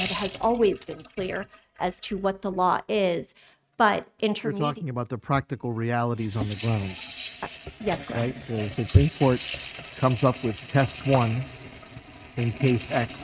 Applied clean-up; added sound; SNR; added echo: neural mask model RNNoise.